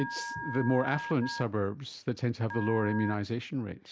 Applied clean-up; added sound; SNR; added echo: none; Telephone; 10 dB; none.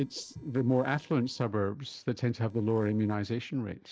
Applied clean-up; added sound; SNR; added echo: neural separator model SepFormer DNS4.